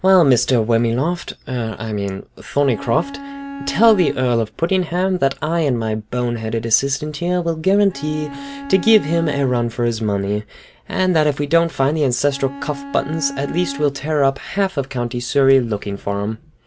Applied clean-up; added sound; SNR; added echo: none; Bowed string instrument; 12 dB; none.